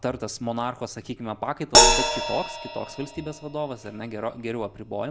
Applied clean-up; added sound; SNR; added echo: none; Crash cymbal; -5 dB; none.